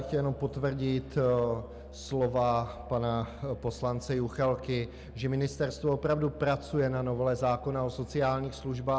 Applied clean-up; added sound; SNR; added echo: none; Musical instrument; 17 dB; none.